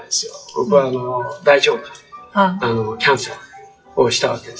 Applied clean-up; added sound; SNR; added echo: classical method WPE with log-MMSE.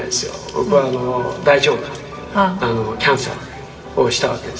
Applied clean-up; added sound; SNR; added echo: none; Piano; 19 dB; reverberation time 2.5 s.